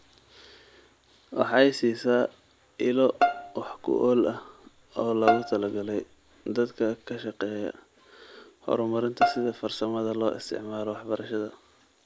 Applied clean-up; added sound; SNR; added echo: none; Bowed string instrument; 4 dB; none.